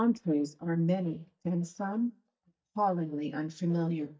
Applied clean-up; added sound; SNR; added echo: neural mask model DeepFilterNet 3.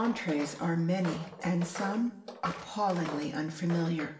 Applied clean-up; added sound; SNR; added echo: none; Walk, footsteps; 13 dB; reverberation time 0.7 s.